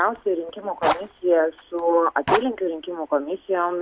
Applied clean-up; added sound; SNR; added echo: none; Fire; 8 dB; none.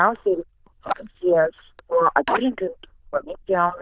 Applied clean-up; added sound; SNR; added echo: neural diffusion model UNIVERSE++.